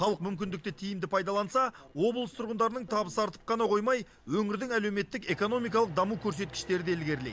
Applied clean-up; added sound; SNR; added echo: none; none; none; none.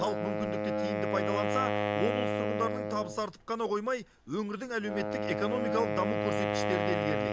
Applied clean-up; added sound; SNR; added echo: none; Wind instrument, woodwind instrument; -2 dB; none.